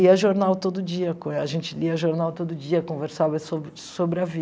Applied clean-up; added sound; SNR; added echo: none; none; none; none.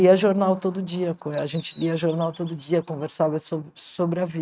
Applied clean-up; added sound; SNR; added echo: neural mask model RNNoise.